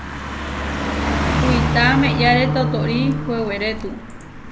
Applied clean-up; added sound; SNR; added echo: none; Wind instrument, woodwind instrument + Car passing by; 0 dB; none.